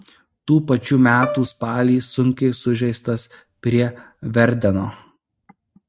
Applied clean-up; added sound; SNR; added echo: neural mask model RNNoise.